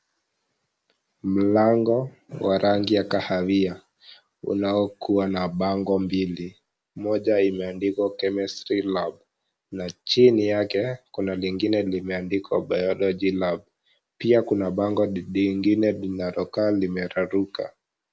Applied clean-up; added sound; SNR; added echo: none; none; none; none.